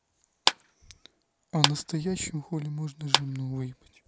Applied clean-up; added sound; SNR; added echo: none; Clapping; -1 dB; none.